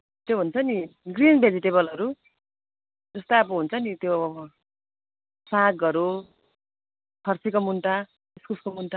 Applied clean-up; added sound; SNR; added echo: none; none; none; none.